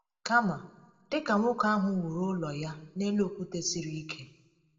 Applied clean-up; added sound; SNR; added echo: none; none; none; reverberation time 0.6 s.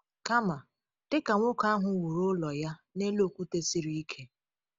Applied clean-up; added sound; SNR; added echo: none; none; none; none.